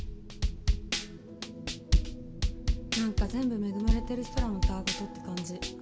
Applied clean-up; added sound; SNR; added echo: none; Drum / Drum kit; -5 dB; none.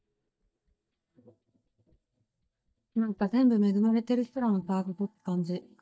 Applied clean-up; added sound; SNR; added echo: neural mask model DeepFilterNet 3.